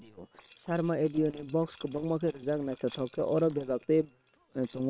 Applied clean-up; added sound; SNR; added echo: neural separator model SepFormer WHAM!.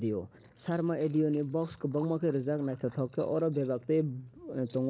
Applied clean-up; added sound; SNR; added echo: neural mask model Resemble Enhance denoiser.